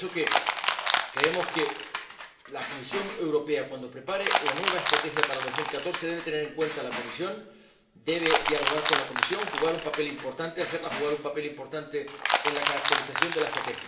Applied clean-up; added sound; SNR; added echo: none; Crushing; -2 dB; reverberation time 0.8 s.